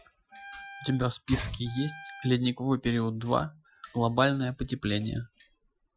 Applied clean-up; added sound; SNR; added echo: classical method Wiener filter.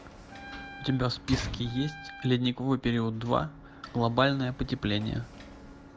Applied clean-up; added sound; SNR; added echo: none; Wind instrument, woodwind instrument + Sliding door / Slam; 14 dB; none.